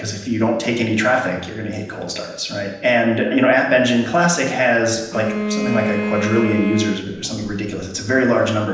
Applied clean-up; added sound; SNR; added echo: none; Bowed string instrument; 5 dB; reverberation time 0.9 s.